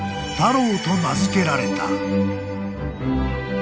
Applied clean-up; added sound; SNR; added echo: none; none; none; none.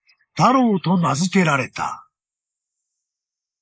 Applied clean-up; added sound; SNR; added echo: neural mask model Resemble Enhance denoiser.